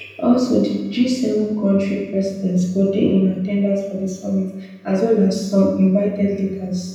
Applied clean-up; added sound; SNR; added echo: none; none; none; reverberation time 0.9 s.